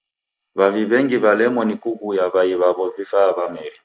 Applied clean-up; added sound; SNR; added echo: neural mask model Resemble Enhance denoiser.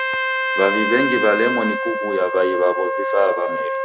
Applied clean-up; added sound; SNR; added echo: none; Trumpet; 1 dB; none.